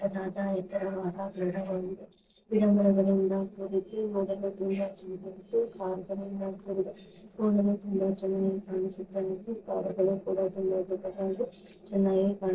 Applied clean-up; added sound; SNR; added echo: neural separator model SepFormer DNS4.